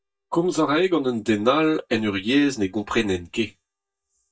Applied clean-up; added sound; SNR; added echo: neural mask model DeepFilterNet 3.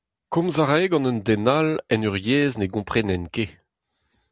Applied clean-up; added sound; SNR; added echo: none; none; none; none.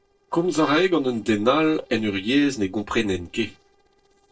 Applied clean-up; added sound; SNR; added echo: neural separator model SepFormer DNS4.